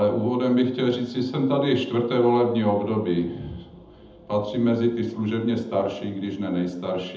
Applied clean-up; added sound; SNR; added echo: none; none; none; reverberation time 0.8 s.